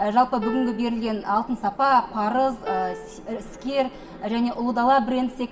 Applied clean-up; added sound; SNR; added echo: none; Piano; 13 dB; reverberation time 1.5 s.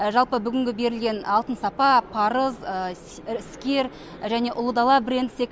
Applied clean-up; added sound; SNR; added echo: none; none; none; none.